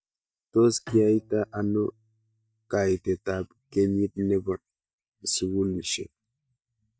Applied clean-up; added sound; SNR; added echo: neural mask model DeepFilterNet 3.